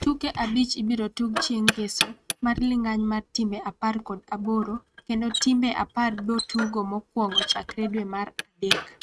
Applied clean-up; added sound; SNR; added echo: neural mask model RNNoise.